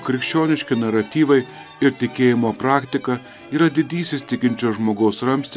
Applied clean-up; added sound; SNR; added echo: none; none; none; none.